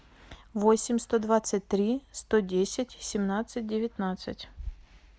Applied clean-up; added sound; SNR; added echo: none; none; none; none.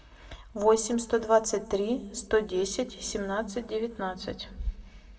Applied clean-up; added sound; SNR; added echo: none; none; none; reverberation time 0.6 s.